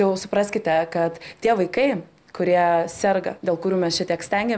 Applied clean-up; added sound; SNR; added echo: none; none; none; none.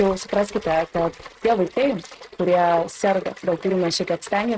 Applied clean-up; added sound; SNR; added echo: neural mask model RNNoise.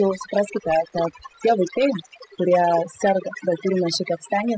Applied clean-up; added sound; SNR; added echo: classical method spectral subtraction.